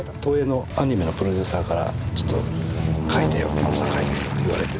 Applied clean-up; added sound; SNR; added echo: none; Aircraft; 0 dB; none.